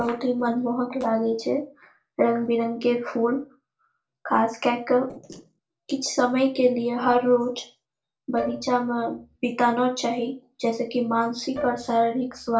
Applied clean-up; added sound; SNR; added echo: neural separator model SepFormer DNS4.